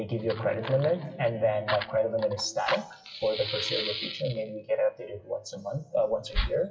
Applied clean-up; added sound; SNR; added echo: classical method WPE with log-MMSE.